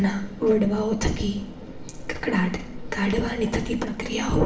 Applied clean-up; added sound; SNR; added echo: none; none; none; reverberation time 0.7 s.